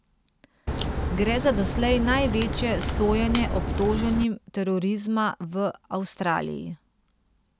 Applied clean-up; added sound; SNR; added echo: none; Crack; 1 dB; none.